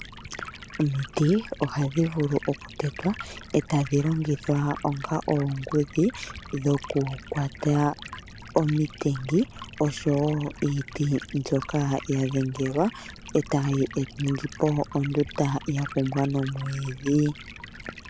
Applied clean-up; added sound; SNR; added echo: none; Stream; 15 dB; none.